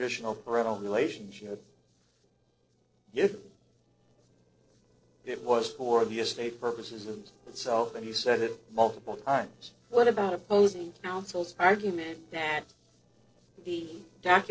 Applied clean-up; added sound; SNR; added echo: neural separator model SepFormer DNS4.